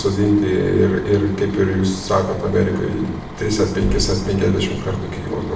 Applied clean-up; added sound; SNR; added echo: none; Bus; 16 dB; reverberation time 0.9 s.